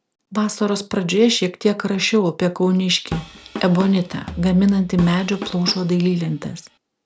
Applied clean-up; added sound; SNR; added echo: none; Drum kit; 14 dB; none.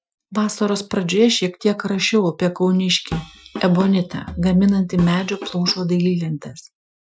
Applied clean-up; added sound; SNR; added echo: classical method Wiener filter.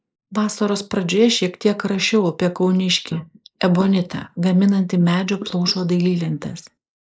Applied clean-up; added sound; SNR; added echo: neural mask model Resemble Enhance denoiser.